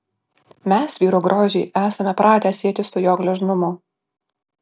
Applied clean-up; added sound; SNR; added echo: none; none; none; none.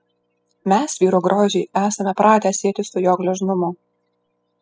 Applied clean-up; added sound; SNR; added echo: classical method spectral subtraction.